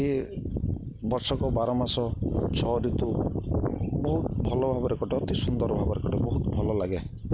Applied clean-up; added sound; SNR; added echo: none; none; none; none.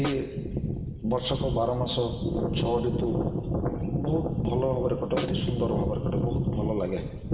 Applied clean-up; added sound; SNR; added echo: none; Snare drum; 11 dB; reverberation time 1.7 s.